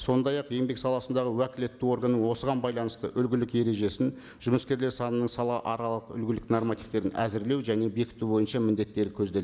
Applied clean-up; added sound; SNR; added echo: none; none; none; none.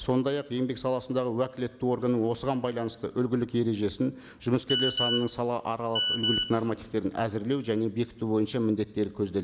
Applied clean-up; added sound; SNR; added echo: none; Telephone; 2 dB; none.